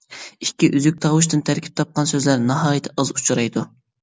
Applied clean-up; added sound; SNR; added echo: none; none; none; none.